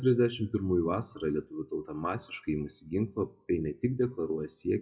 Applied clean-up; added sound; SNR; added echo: classical method WPE with log-MMSE.